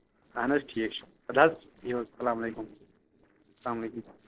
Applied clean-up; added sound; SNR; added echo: neural separator model SepFormer DNS4.